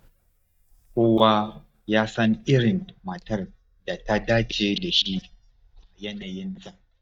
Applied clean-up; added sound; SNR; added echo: neural mask model DeepFilterNet 3.